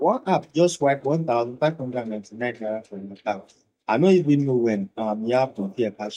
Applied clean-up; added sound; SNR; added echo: neural mask model DeepFilterNet 3.